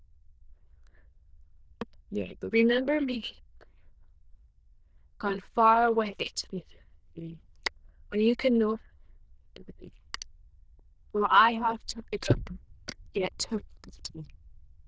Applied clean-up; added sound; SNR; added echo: neural diffusion model UNIVERSE++.